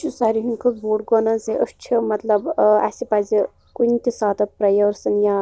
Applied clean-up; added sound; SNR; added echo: none; none; none; none.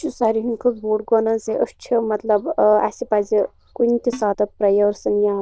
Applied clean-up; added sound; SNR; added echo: neural diffusion model UNIVERSE++.